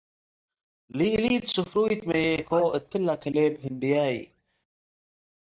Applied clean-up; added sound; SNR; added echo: neural mask model DeepFilterNet 3.